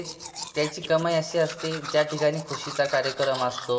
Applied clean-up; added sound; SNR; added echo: none; Domestic sounds, home sounds; 11 dB; reverberation time 1.7 s.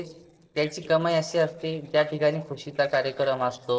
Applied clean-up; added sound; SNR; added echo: neural separator model SepFormer DNS4.